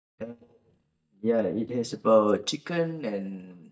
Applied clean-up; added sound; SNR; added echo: neural mask model DeepFilterNet 3.